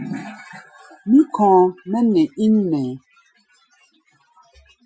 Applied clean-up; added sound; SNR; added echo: classical method Wiener filter.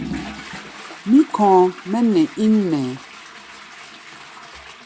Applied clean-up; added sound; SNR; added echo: none; Toilet flush / Water; 16 dB; none.